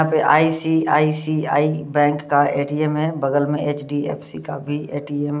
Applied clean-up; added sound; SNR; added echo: none; none; none; none.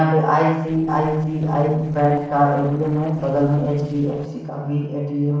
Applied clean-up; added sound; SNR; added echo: neural separator model SepFormer DNS4.